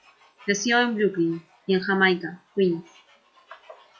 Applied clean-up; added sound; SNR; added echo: classical method log-MMSE.